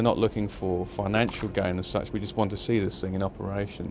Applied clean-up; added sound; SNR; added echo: none; Wind instrument, woodwind instrument + Splash, splatter; 19 dB; none.